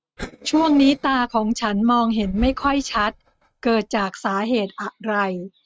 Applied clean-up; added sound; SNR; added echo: neural mask model RNNoise.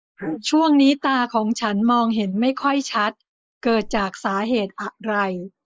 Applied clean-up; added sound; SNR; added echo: neural mask model Resemble Enhance denoiser.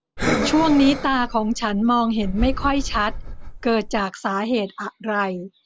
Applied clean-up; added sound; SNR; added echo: none; Breathing; 5 dB; none.